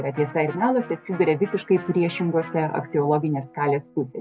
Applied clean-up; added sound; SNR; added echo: none; Electric guitar; 18 dB; none.